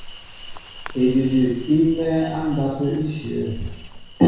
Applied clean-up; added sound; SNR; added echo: none; Insect; 15 dB; reverberation time 1.1 s.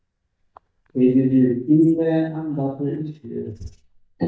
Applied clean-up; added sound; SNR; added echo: neural mask model DeepFilterNet 3.